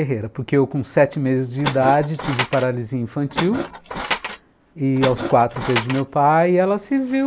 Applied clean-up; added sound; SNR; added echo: none; Tools; 7 dB; none.